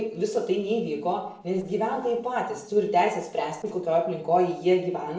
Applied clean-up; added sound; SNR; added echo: neural separator model SepFormer DNS4.